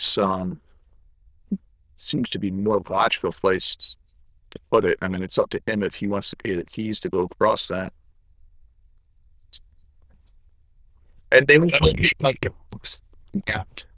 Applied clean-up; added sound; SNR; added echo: neural diffusion model UNIVERSE++.